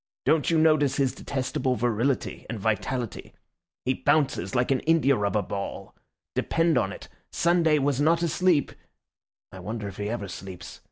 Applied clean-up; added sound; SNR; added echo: none; none; none; none.